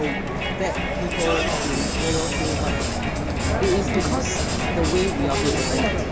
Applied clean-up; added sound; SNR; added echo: none; Crowd; -4 dB; none.